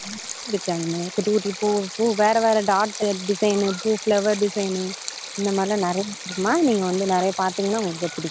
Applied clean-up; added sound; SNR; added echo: none; Stream; 12 dB; none.